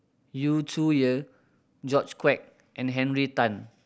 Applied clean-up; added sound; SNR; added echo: none; none; none; none.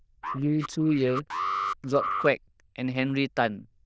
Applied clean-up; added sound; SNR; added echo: neural diffusion model UNIVERSE++.